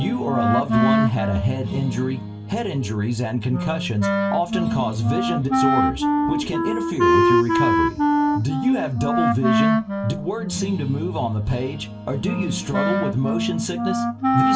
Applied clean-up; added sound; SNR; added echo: none; Wind instrument, woodwind instrument; -2 dB; reverberation time 0.2 s.